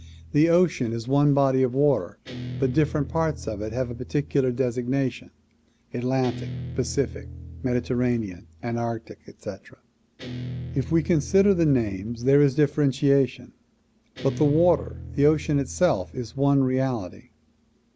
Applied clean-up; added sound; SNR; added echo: none; Guitar; 14 dB; none.